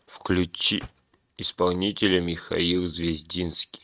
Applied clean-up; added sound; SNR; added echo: neural mask model RNNoise.